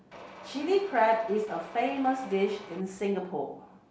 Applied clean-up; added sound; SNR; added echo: none; Mechanisms; 17 dB; none.